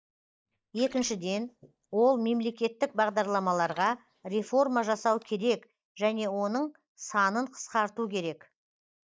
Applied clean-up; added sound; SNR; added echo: neural mask model DeepFilterNet 3.